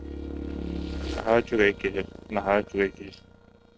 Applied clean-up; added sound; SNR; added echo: neural separator model SepFormer DNS4.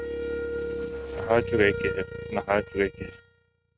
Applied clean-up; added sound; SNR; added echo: neural mask model RNNoise.